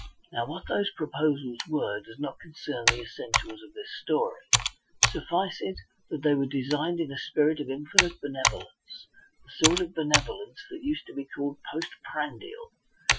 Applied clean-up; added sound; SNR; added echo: classical method Wiener filter.